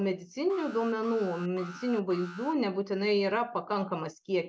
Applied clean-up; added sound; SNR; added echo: none; Alarm; 18 dB; none.